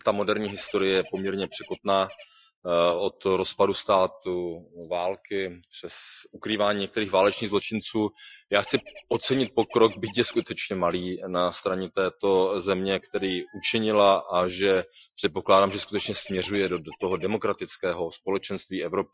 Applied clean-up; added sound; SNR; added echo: classical method Wiener filter.